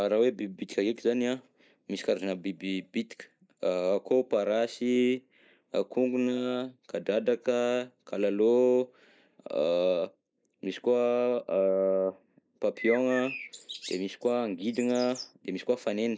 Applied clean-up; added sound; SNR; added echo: neural mask model Resemble Enhance denoiser.